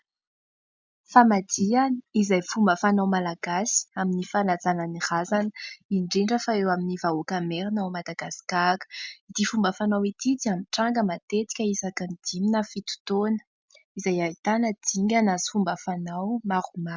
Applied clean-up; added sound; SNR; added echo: none; none; none; none.